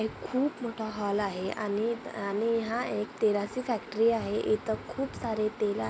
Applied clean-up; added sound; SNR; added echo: none; none; none; none.